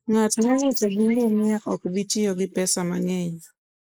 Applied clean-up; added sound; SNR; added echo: neural mask model Resemble Enhance denoiser.